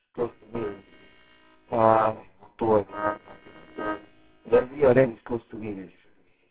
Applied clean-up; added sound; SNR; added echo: neural separator model SepFormer WHAMR!.